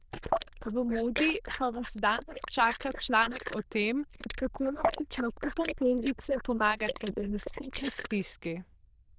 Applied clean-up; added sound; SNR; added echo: neural diffusion model UNIVERSE++.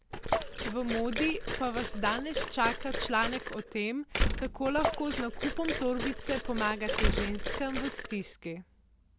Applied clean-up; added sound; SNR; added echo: none; Liquid + Slam; 0 dB; none.